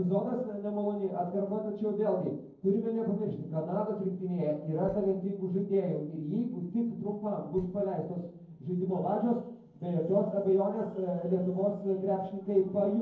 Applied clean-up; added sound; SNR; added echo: neural separator model SepFormer DNS4.